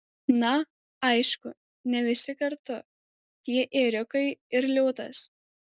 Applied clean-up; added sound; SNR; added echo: none; none; none; none.